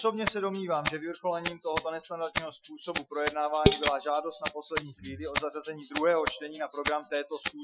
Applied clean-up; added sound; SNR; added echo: classical method Wiener filter.